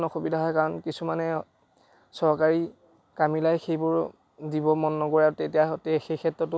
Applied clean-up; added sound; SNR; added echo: none; none; none; none.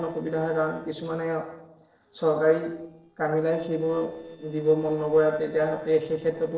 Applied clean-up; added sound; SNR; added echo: neural separator model SepFormer DNS4.